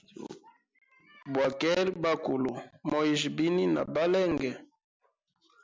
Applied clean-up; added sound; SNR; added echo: none; none; none; none.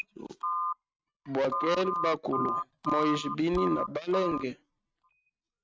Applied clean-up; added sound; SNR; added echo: neural mask model RNNoise.